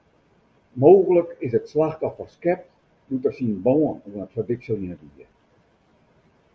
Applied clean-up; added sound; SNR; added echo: none; none; none; none.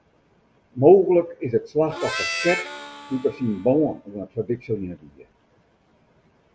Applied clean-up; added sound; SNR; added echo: none; Harmonica; 9 dB; none.